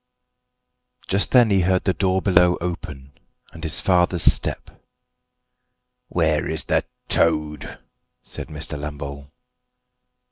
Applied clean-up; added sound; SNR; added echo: none; none; none; none.